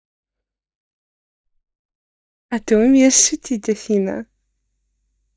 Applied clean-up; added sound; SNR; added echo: neural mask model DeepFilterNet 3.